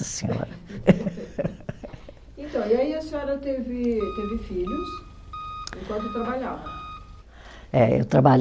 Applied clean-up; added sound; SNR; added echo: none; Engine; 13 dB; none.